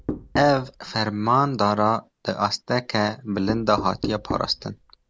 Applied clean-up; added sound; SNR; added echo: none; Knock; 12 dB; none.